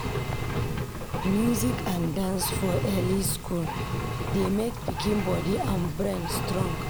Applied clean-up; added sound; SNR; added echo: none; Engine; 1 dB; none.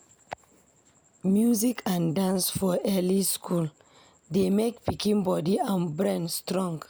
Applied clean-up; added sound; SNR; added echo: none; none; none; none.